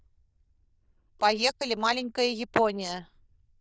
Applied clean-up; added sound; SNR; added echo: neural diffusion model UNIVERSE++.